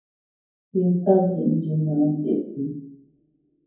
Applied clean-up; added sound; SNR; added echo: none; none; none; reverberation time 0.9 s.